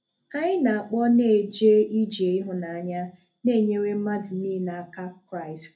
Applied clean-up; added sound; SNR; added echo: none; none; none; reverberation time 0.3 s.